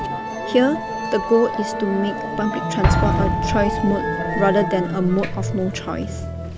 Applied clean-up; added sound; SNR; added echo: none; Musical instrument + Explosion; 1 dB; none.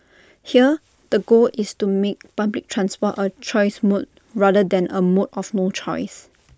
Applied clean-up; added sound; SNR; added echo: none; none; none; none.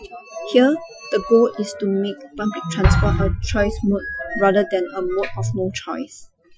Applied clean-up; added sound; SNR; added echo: classical method Wiener filter.